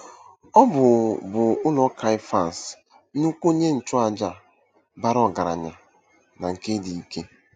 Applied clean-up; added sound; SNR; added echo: none; none; none; none.